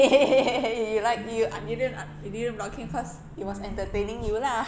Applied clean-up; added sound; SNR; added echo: none; Guitar; 16 dB; none.